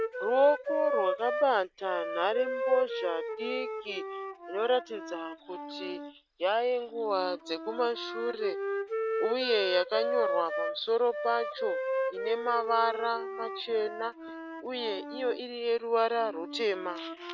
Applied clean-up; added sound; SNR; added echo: none; Wind instrument, woodwind instrument; 4 dB; none.